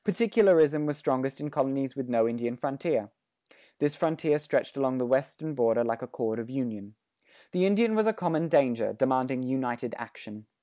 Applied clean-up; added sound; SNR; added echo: none; none; none; none.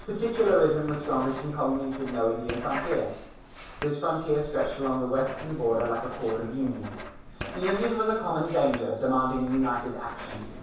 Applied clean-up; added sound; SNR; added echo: none; Writing; 12 dB; reverberation time 0.7 s.